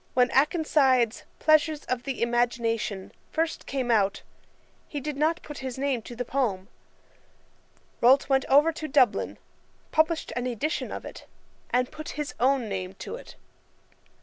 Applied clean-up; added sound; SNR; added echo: none; none; none; none.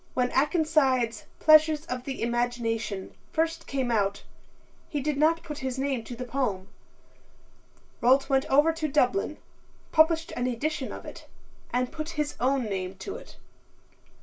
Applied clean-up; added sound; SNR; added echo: none; none; none; reverberation time 0.2 s.